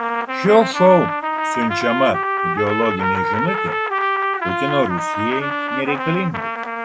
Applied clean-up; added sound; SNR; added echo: none; Trumpet; 1 dB; none.